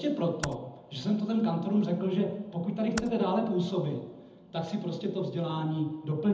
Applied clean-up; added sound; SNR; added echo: none; Computer keyboard; 15 dB; reverberation time 0.8 s.